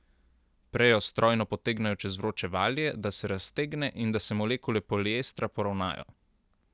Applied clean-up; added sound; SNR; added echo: none; none; none; none.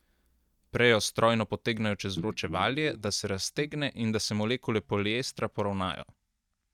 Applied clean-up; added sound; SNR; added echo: neural mask model DeepFilterNet 3.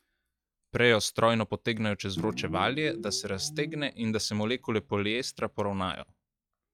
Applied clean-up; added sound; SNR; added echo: classical method log-MMSE.